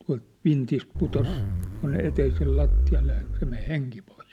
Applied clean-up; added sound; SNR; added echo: none; Zipper (clothing); -4 dB; none.